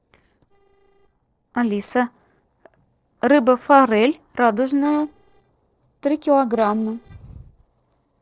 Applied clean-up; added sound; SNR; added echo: neural separator model SepFormer DNS4.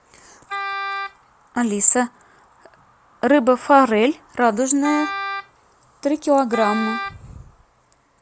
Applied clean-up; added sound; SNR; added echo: none; Wind instrument, woodwind instrument; 8 dB; none.